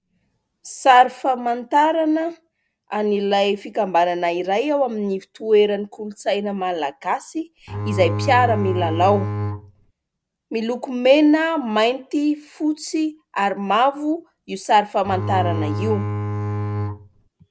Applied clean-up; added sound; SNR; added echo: none; Bowed string instrument; 4 dB; none.